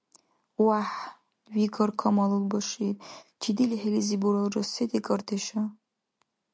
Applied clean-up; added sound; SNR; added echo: none; none; none; none.